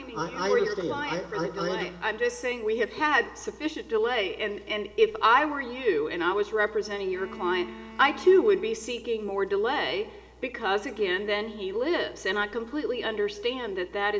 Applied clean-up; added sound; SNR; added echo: none; Bowed string instrument; 18 dB; reverberation time 0.7 s.